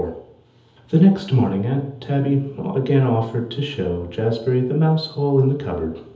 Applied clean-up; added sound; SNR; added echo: none; none; none; reverberation time 0.8 s.